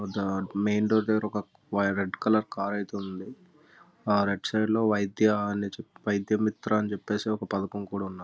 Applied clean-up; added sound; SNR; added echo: none; none; none; none.